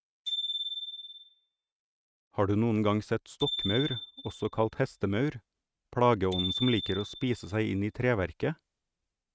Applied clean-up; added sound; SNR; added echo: neural mask model RNNoise.